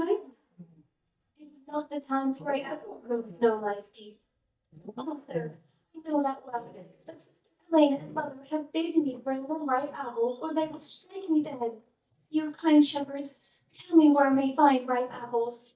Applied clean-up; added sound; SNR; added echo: neural mask model DeepFilterNet 3.